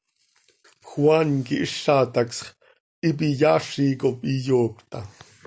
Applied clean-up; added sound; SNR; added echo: none; none; none; none.